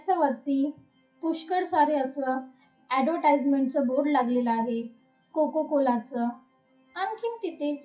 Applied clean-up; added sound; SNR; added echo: classical method WPE with log-MMSE.